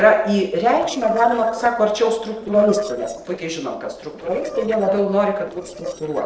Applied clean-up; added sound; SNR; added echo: neural separator model SepFormer DNS4.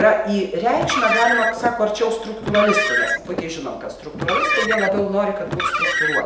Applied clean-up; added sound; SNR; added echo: none; Car; 2 dB; none.